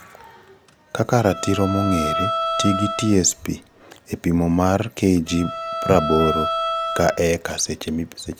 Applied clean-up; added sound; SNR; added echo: none; Bowed string instrument; 5 dB; none.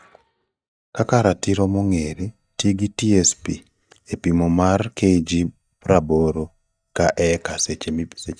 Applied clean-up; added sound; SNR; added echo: neural mask model DeepFilterNet 3.